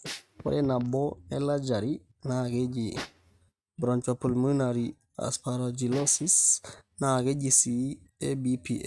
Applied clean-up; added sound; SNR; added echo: neural mask model RNNoise.